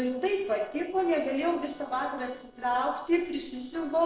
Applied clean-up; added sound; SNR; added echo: neural separator model SepFormer DNS4.